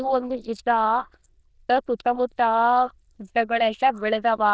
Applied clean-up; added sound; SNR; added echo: neural diffusion model UNIVERSE++.